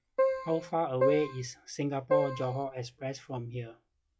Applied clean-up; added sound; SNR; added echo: classical method log-MMSE.